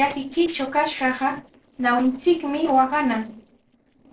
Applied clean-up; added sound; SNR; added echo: neural separator model SepFormer DNS4.